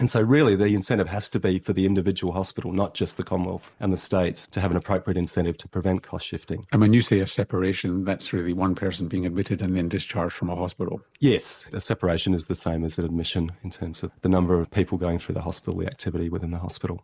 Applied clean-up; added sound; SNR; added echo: neural mask model Resemble Enhance denoiser.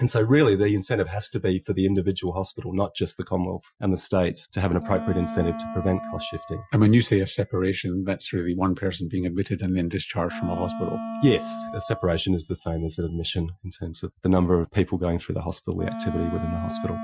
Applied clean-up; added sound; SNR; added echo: classical method Wiener filter.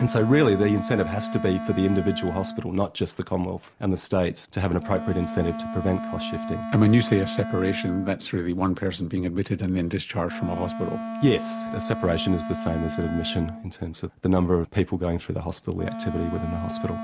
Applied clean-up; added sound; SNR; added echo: none; Wind instrument, woodwind instrument; 9 dB; none.